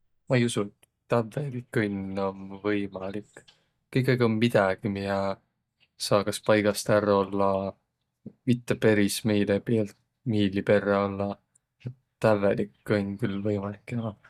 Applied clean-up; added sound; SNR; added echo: neural mask model DeepFilterNet 3.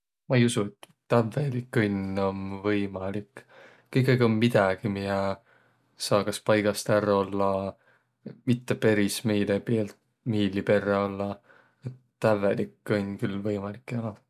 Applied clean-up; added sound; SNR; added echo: none; none; none; none.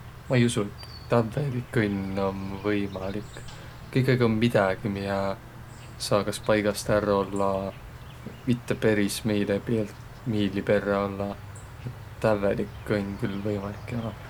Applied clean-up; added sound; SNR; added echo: none; Insect; 15 dB; none.